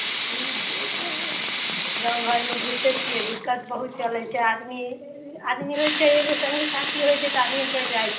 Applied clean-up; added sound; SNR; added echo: none; Sink (filling or washing) / Water tap, faucet / Liquid; 2 dB; reverberation time 0.5 s.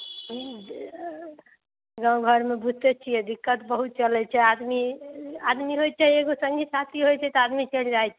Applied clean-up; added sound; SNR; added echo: none; none; none; none.